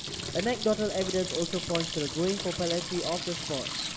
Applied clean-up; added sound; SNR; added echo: none; Sink (filling or washing) / Water tap, faucet; 4 dB; none.